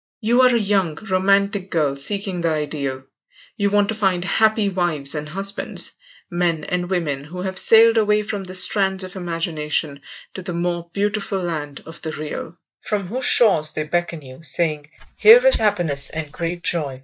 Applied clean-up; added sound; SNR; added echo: neural mask model DeepFilterNet 3.